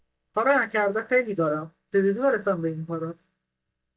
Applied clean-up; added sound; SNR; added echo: neural mask model DeepFilterNet 3.